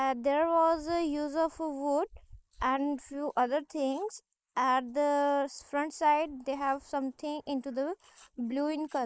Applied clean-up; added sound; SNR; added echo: neural mask model Resemble Enhance denoiser.